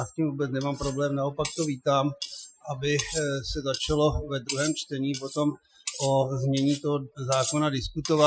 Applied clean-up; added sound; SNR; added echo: classical method Wiener filter.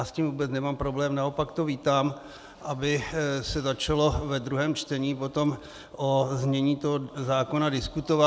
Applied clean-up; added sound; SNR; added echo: none; none; none; none.